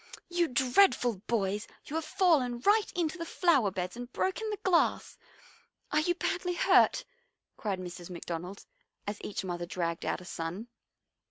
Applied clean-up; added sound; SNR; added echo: none; none; none; none.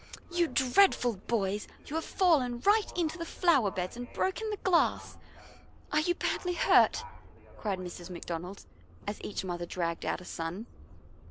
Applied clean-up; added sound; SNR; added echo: none; Subway, metro, underground + Livestock, farm animals, working animals; 18 dB; none.